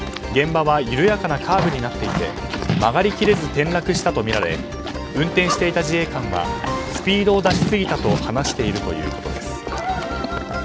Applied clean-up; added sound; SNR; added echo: none; Livestock, farm animals, working animals; 7 dB; none.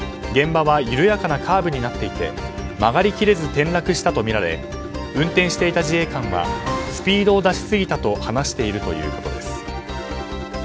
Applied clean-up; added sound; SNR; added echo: none; none; none; none.